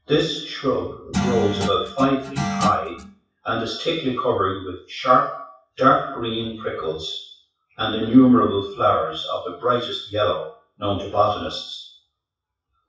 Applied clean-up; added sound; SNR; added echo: classical method WPE with log-MMSE.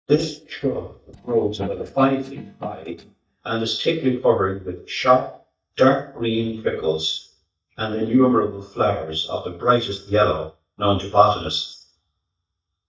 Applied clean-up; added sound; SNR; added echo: neural mask model DeepFilterNet 3.